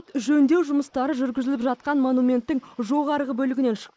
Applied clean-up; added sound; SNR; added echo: neural mask model Resemble Enhance denoiser.